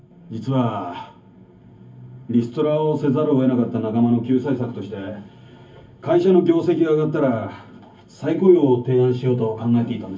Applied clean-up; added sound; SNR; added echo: none; none; none; reverberation time 0.3 s.